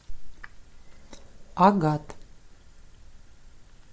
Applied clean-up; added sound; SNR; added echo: none; none; none; none.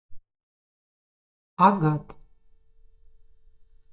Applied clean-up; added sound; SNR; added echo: neural mask model DeepFilterNet 3.